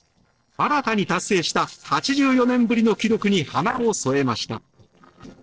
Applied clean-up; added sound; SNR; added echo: neural separator model SepFormer DNS4.